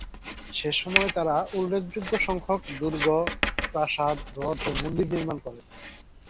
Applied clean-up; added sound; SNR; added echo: none; Writing; 5 dB; none.